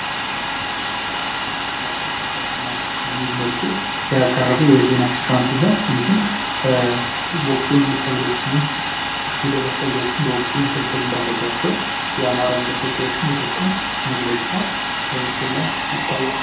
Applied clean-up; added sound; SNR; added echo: none; Domestic sounds, home sounds; 2 dB; reverberation time 0.5 s.